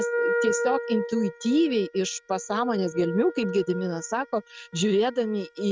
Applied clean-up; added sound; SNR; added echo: neural mask model RNNoise.